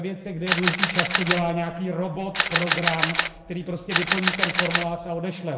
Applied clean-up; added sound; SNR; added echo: none; Camera; -3 dB; reverberation time 0.8 s.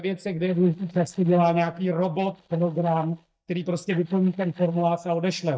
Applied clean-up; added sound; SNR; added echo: neural mask model DeepFilterNet 3.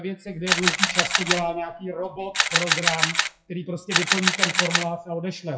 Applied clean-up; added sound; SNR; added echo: classical method WPE with log-MMSE.